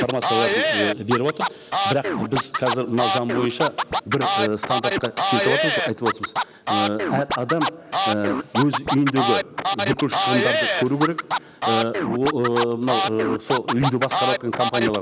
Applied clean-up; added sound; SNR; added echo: none; Scratching (performance technique); 0 dB; none.